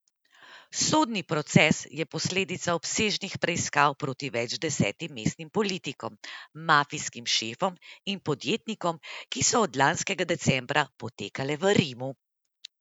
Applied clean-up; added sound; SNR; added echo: none; none; none; none.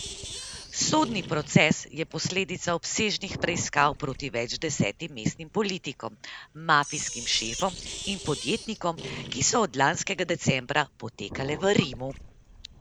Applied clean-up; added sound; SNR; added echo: none; Sink (filling or washing); 14 dB; none.